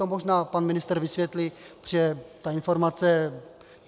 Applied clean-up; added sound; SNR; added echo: none; none; none; none.